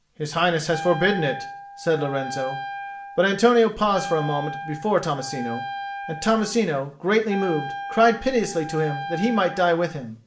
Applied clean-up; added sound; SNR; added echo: none; Wind instrument, woodwind instrument; 11 dB; reverberation time 0.4 s.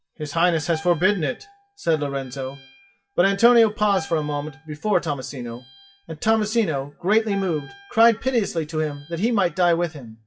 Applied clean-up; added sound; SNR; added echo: classical method WPE with log-MMSE.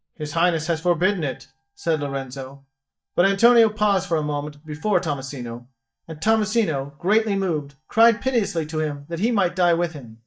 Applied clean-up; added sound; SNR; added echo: neural mask model DeepFilterNet 3.